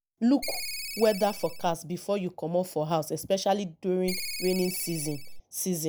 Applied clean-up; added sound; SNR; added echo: none; Ringtone; 7 dB; none.